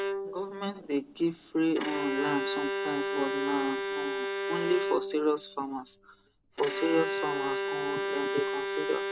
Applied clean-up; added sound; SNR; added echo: none; Bowed string instrument; 1 dB; none.